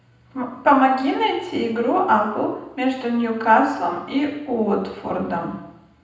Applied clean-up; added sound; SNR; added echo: none; none; none; reverberation time 0.8 s.